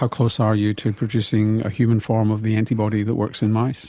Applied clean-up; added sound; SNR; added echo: none; none; none; none.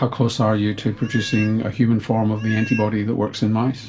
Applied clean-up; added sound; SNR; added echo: none; Meow; 14 dB; reverberation time 0.7 s.